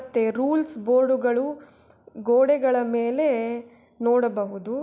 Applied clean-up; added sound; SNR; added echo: none; none; none; none.